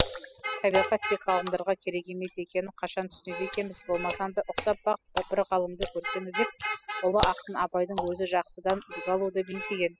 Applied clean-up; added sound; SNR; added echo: classical method spectral subtraction.